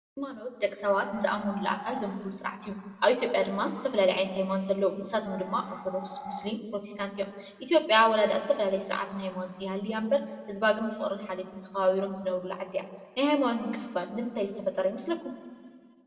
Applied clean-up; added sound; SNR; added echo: none; Animal; 13 dB; reverberation time 1.4 s.